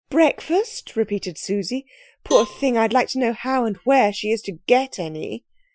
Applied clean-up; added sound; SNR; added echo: classical method Wiener filter.